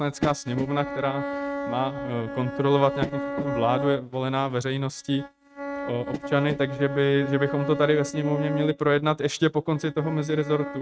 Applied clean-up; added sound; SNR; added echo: neural mask model RNNoise.